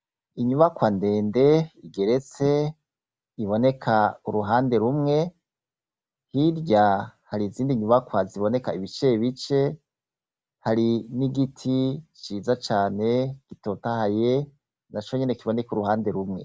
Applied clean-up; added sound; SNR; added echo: none; none; none; none.